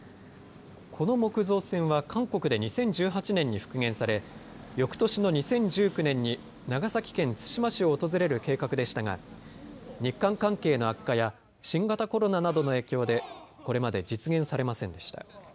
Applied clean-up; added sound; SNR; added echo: none; none; none; none.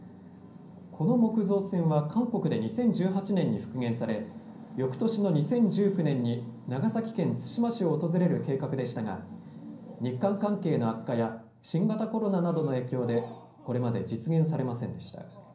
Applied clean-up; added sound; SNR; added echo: none; none; none; reverberation time 0.6 s.